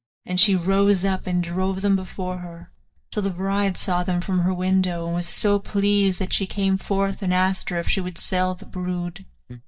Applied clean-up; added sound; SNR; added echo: neural mask model DeepFilterNet 3.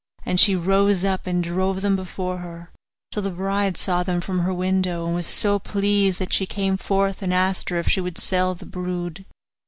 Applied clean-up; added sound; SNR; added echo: none; none; none; none.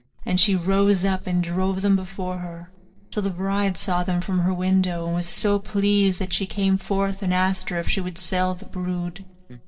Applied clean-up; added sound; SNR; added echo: neural separator model SepFormer DNS4.